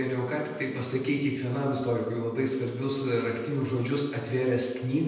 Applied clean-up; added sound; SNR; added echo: none; Musical instrument; 20 dB; reverberation time 1.1 s.